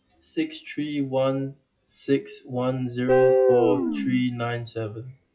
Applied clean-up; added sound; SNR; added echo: classical method WPE with log-MMSE.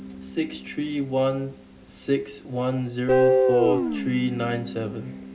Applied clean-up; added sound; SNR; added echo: none; Guitar; -1 dB; reverberation time 0.2 s.